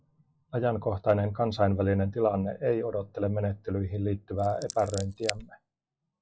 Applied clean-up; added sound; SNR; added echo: classical method log-MMSE.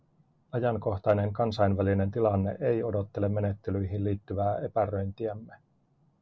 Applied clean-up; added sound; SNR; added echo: none; none; none; none.